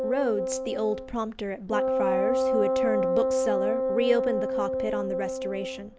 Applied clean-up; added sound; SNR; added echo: none; Wind instrument, woodwind instrument; -3 dB; none.